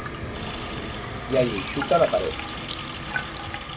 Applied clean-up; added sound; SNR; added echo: none; Sink (filling or washing) / Water tap, faucet; 4 dB; reverberation time 0.2 s.